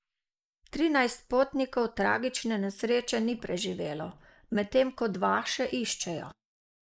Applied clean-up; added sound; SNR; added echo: neural mask model Resemble Enhance denoiser.